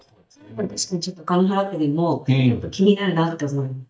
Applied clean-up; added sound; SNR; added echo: neural mask model DeepFilterNet 3.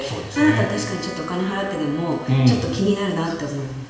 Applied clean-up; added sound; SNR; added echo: none; Wind instrument, woodwind instrument; 14 dB; reverberation time 1.0 s.